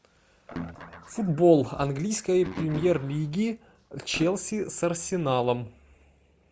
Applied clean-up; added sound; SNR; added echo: none; Guitar; 14 dB; none.